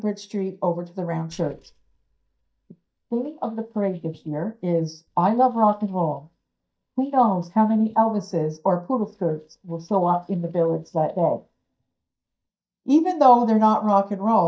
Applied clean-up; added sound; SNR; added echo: neural mask model DeepFilterNet 3.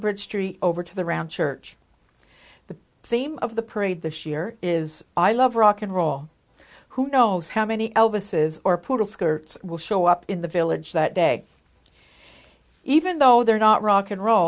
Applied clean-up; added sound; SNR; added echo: none; none; none; none.